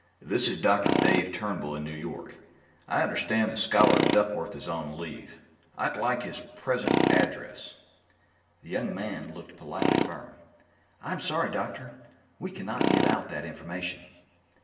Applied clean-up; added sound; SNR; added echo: none; Tools; -1 dB; reverberation time 0.8 s.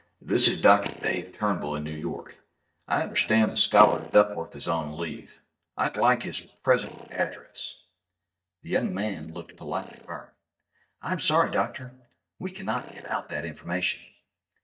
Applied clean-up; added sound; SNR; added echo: neural mask model DeepFilterNet 3.